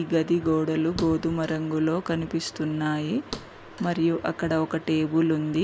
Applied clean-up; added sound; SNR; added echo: none; Thump, thud; 18 dB; none.